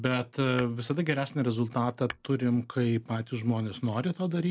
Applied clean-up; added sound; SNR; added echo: none; Tap / Hammer; 19 dB; none.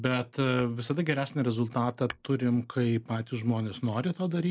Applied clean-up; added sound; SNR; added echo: neural mask model Resemble Enhance denoiser.